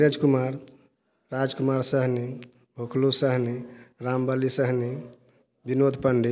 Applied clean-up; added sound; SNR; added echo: none; none; none; none.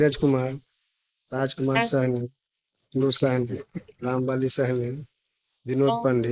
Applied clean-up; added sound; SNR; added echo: neural mask model Resemble Enhance denoiser.